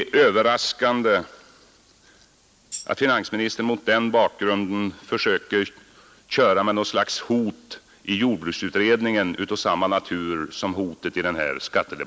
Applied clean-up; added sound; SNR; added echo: none; Tambourine; 16 dB; none.